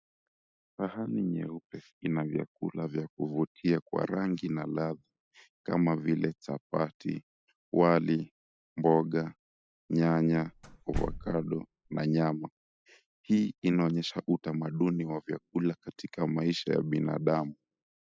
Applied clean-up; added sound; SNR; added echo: classical method spectral subtraction.